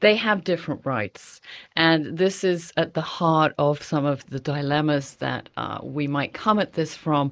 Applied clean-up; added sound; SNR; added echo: neural mask model Resemble Enhance denoiser.